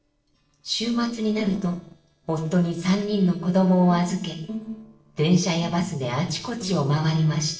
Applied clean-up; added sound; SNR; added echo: neural separator model SepFormer DNS4.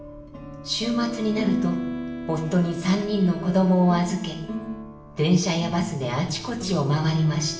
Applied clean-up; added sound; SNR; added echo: none; Wind instrument, woodwind instrument; 18 dB; reverberation time 0.7 s.